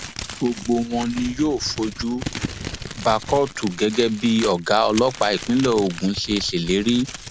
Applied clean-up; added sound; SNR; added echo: none; Crumpling, crinkling; 11 dB; none.